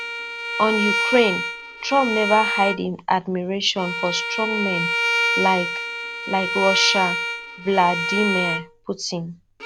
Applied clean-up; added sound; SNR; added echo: none; Bowed string instrument; 2 dB; none.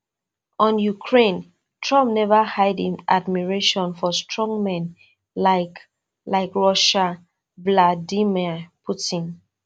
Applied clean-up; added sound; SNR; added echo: none; none; none; none.